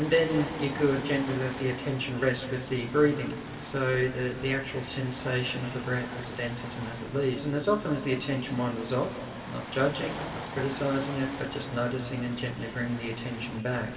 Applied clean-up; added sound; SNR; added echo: none; Waves, surf; 11 dB; reverberation time 2.4 s.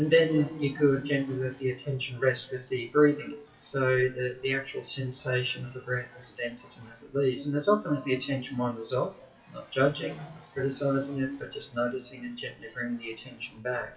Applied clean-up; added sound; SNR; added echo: classical method WPE with log-MMSE.